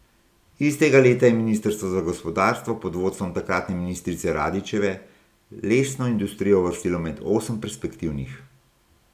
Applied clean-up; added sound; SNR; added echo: none; none; none; none.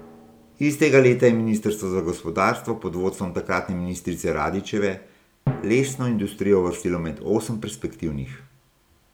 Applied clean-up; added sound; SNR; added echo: none; Drum; 17 dB; none.